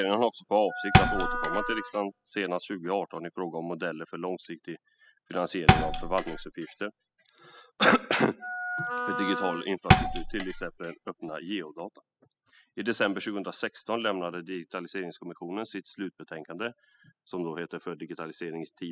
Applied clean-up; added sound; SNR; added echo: classical method spectral subtraction.